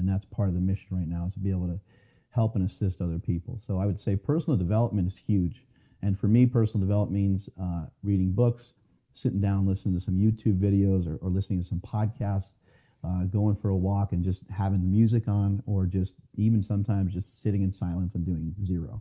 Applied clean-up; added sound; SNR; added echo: none; none; none; none.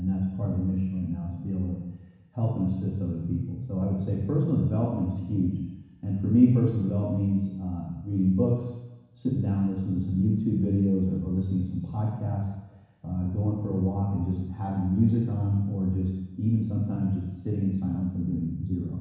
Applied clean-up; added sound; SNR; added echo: none; none; none; reverberation time 1.1 s.